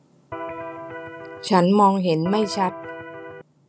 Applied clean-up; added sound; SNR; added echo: none; Electric guitar; 11 dB; none.